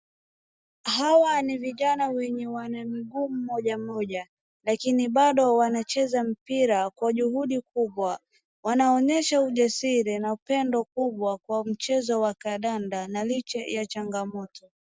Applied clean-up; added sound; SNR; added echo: none; none; none; none.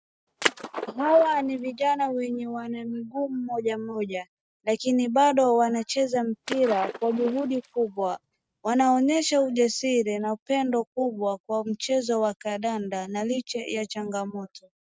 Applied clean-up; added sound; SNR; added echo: neural mask model RNNoise.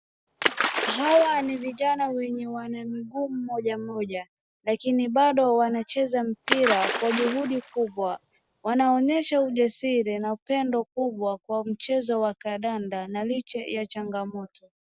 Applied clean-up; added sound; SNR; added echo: none; Splash, splatter; 5 dB; none.